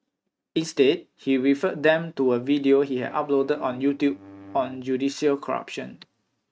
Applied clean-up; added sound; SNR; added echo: neural mask model RNNoise.